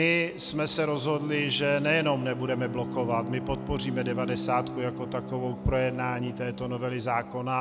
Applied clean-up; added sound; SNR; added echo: none; Bowed string instrument; 9 dB; none.